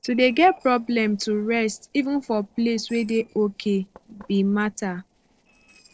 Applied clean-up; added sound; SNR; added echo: neural separator model SepFormer DNS4.